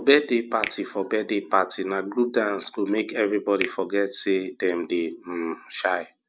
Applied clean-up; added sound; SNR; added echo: none; Finger snapping; 16 dB; none.